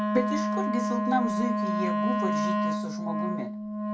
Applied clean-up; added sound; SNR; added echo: none; Wind instrument, woodwind instrument; -5 dB; reverberation time 0.2 s.